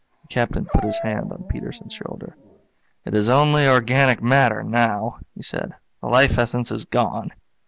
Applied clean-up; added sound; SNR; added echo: none; Dog; 13 dB; none.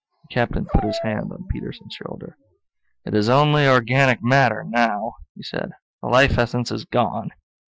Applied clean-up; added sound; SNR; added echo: classical method Wiener filter.